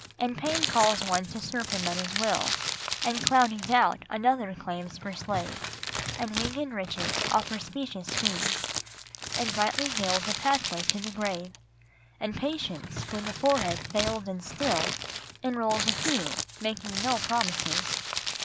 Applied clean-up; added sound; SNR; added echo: none; Crumpling, crinkling; 3 dB; none.